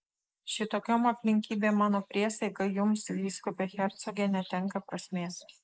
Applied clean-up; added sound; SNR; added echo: neural mask model Resemble Enhance denoiser.